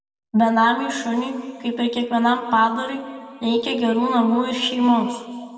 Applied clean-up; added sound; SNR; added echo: none; none; none; reverberation time 1.9 s.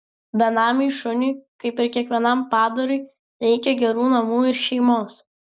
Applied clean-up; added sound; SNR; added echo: none; none; none; none.